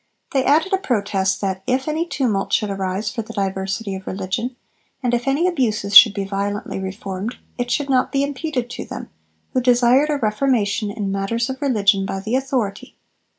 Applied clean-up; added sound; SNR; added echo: none; none; none; none.